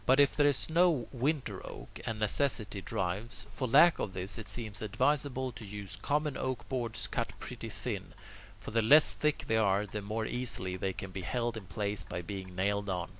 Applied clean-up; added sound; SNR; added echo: none; Clock; 16 dB; none.